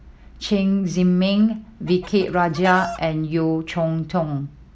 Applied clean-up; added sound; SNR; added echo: none; Chicken, rooster; 14 dB; none.